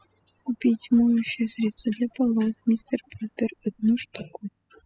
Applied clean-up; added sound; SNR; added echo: classical method spectral subtraction.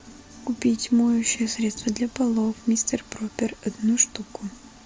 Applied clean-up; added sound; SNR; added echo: none; none; none; none.